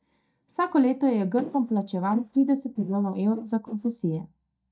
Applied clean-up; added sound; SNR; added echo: neural mask model DeepFilterNet 3.